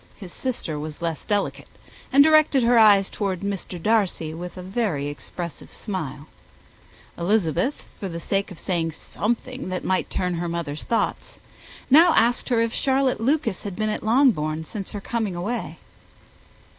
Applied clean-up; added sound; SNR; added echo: none; none; none; none.